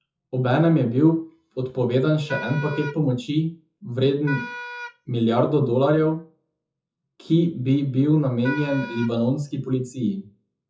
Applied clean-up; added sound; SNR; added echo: classical method WPE with log-MMSE.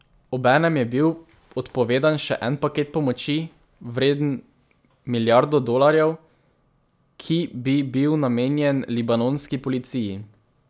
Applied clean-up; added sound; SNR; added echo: none; none; none; none.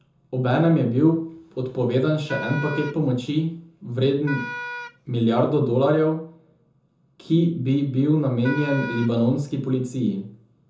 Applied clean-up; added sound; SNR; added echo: none; Wind instrument, woodwind instrument; 12 dB; reverberation time 0.5 s.